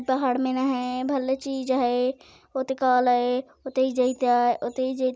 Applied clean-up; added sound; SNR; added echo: none; none; none; none.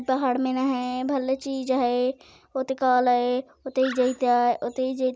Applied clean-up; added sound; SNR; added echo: none; Animal; 17 dB; none.